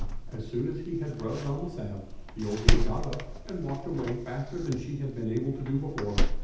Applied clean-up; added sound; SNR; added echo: none; Door; -3 dB; reverberation time 0.8 s.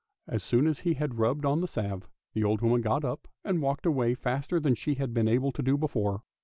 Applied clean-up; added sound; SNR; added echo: none; none; none; none.